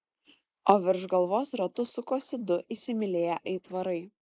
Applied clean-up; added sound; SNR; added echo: neural mask model Resemble Enhance denoiser.